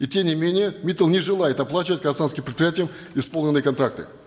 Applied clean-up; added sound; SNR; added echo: none; none; none; reverberation time 1.2 s.